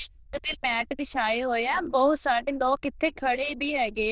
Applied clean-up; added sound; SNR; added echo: neural diffusion model UNIVERSE++.